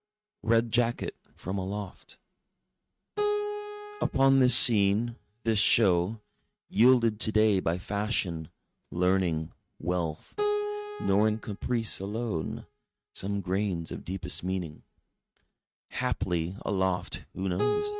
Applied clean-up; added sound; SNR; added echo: neural mask model RNNoise.